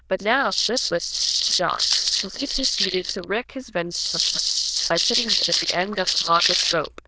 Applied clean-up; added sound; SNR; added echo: neural diffusion model UNIVERSE++.